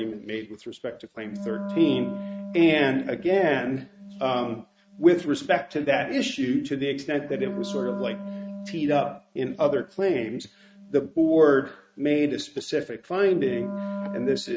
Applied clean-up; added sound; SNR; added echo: neural mask model RNNoise.